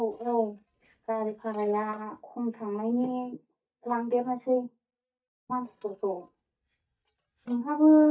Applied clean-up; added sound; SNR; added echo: neural mask model DeepFilterNet 3.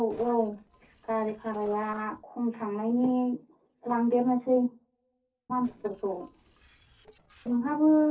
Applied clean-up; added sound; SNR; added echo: neural separator model SepFormer DNS4.